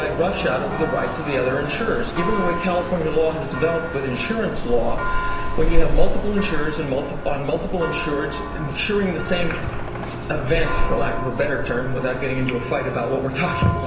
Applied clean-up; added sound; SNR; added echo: none; Church bell; -1 dB; reverberation time 0.9 s.